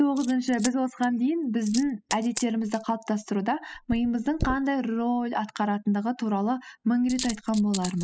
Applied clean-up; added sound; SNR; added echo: classical method spectral subtraction.